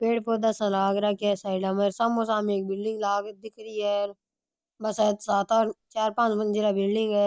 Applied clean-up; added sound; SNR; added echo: neural mask model Resemble Enhance denoiser.